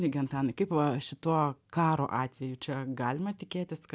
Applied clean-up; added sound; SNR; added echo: none; none; none; none.